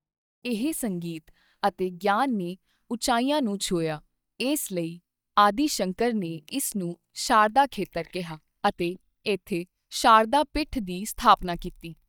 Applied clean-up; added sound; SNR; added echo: neural mask model DeepFilterNet 3.